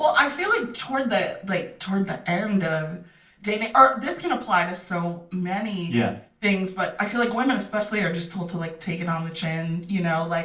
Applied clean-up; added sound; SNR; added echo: neural separator model SepFormer DNS4.